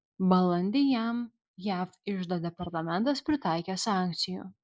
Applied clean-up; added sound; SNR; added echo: neural mask model Resemble Enhance denoiser.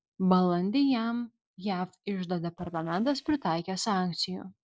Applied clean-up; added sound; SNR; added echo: neural separator model SepFormer DNS4.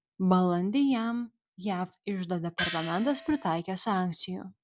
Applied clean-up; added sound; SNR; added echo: none; Gong; 7 dB; none.